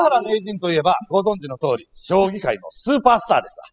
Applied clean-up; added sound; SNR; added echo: classical method spectral subtraction.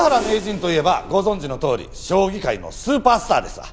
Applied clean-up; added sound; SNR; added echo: none; none; none; none.